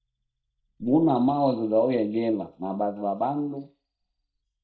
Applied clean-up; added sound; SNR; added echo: neural mask model DeepFilterNet 3.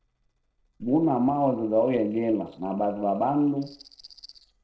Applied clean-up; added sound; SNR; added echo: neural separator model SepFormer DNS4.